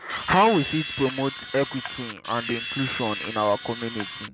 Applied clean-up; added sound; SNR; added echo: none; Camera; 9 dB; none.